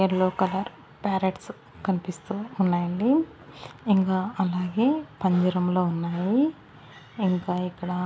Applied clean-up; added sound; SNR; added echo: none; none; none; none.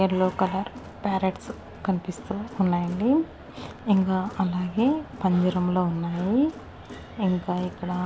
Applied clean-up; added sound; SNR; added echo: none; Crowd; 17 dB; none.